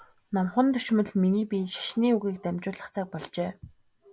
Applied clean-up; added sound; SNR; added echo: none; none; none; none.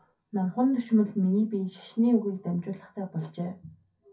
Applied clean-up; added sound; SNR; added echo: none; none; none; reverberation time 0.3 s.